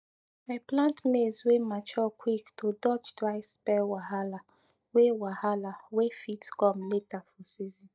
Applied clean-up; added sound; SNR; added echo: neural mask model DeepFilterNet 3.